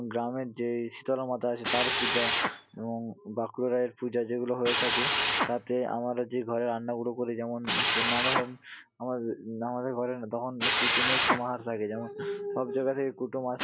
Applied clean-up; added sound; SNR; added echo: none; Drill; -1 dB; none.